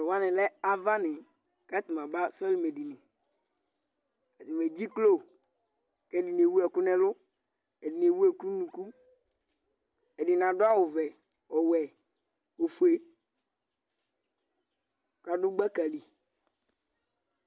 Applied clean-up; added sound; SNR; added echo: none; none; none; none.